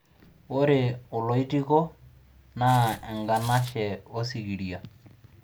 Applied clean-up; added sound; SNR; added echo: none; Walk, footsteps; 16 dB; none.